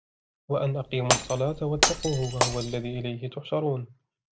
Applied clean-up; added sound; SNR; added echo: none; Glass; 0 dB; none.